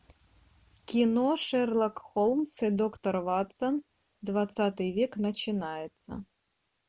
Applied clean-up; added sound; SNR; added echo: none; none; none; none.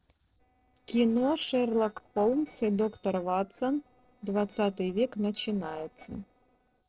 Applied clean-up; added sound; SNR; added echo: neural separator model SepFormer DNS4.